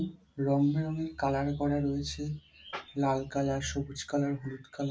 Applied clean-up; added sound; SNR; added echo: none; none; none; none.